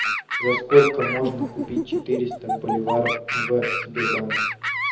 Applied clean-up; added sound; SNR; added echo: none; Animal; 2 dB; reverberation time 0.8 s.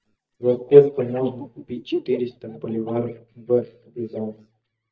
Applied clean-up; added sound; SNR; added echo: neural mask model DeepFilterNet 3.